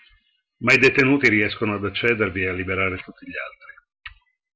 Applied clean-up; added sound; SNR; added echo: none; none; none; none.